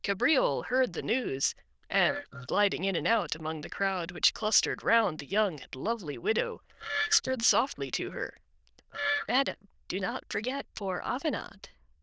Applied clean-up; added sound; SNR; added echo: neural diffusion model UNIVERSE++.